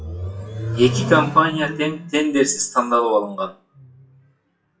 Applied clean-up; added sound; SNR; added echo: classical method WPE with log-MMSE.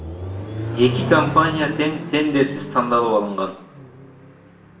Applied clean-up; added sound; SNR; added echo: none; Accelerating, revving, vroom; 8 dB; reverberation time 0.6 s.